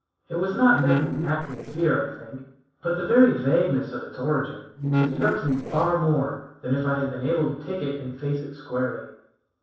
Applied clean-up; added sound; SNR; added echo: neural separator model SepFormer DNS4.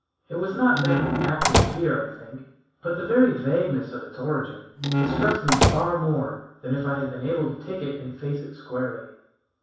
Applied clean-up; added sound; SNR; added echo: none; Squeak / Slam / Wood; -3 dB; reverberation time 0.7 s.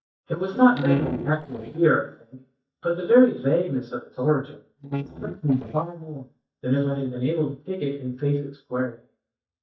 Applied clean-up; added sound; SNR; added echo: neural mask model DeepFilterNet 3.